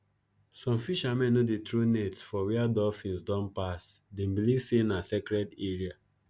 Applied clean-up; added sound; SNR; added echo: none; none; none; none.